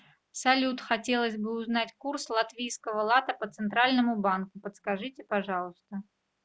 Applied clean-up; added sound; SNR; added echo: none; none; none; none.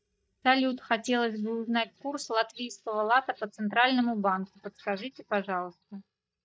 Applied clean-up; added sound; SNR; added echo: neural mask model DeepFilterNet 3.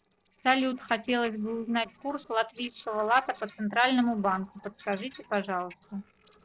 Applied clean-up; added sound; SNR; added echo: neural separator model SepFormer DNS4.